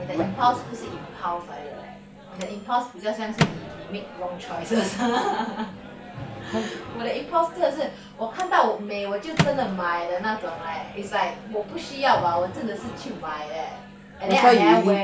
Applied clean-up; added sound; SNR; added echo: none; Microwave oven; 10 dB; none.